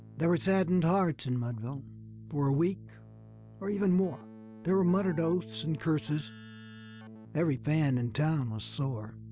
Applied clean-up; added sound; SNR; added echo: none; Keyboard (musical); 16 dB; none.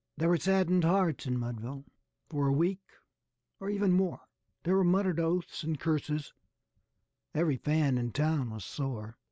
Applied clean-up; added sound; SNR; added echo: none; none; none; none.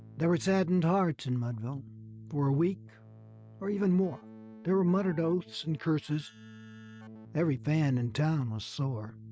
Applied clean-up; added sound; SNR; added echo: neural mask model RNNoise.